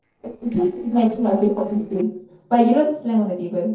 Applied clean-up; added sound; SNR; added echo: neural separator model SepFormer DNS4.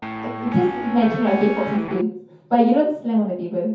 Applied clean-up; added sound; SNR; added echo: none; Guitar; 9 dB; reverberation time 0.6 s.